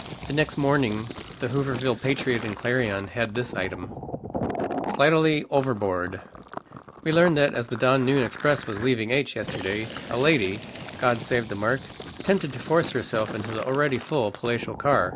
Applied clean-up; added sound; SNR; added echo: none; Fill (with liquid); 11 dB; none.